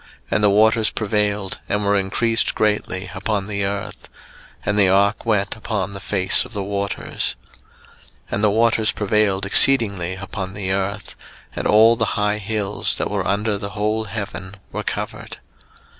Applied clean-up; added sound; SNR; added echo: none; none; none; none.